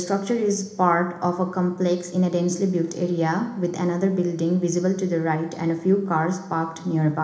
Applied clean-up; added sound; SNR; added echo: none; none; none; reverberation time 1.0 s.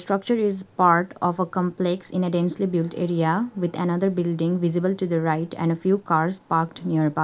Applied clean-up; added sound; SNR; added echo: none; none; none; none.